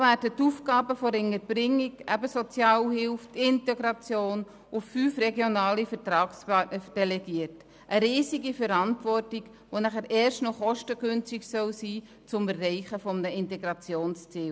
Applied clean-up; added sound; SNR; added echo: none; none; none; none.